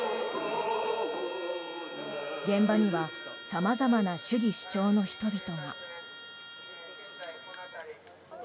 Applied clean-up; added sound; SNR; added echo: none; Trumpet; 14 dB; none.